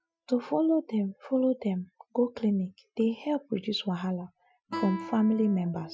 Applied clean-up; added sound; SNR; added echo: classical method Wiener filter.